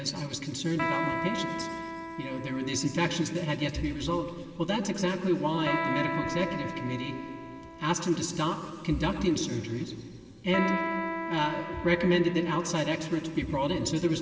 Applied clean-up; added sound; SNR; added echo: none; Electric guitar; 7 dB; reverberation time 2.9 s.